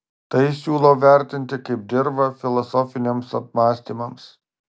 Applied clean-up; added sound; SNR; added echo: none; none; none; none.